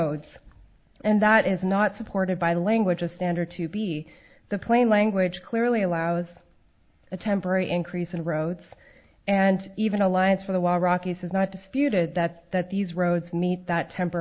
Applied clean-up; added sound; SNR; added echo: none; none; none; none.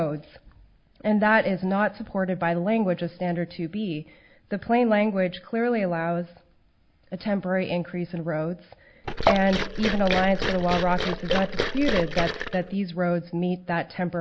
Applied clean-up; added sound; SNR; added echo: none; Liquid; 1 dB; none.